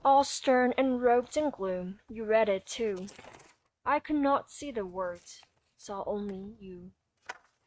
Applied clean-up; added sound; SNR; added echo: neural mask model RNNoise.